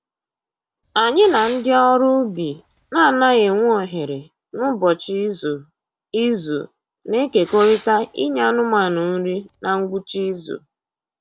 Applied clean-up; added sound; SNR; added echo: none; Fireworks; 17 dB; none.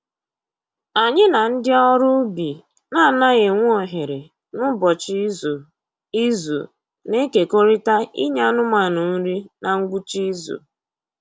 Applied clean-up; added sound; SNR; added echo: none; none; none; none.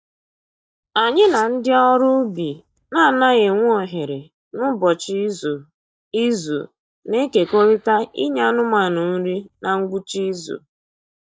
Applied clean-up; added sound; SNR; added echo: neural mask model DeepFilterNet 3.